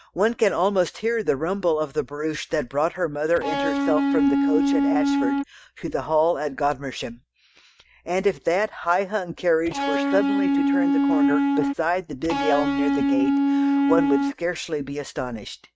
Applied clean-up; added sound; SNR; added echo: neural mask model RNNoise.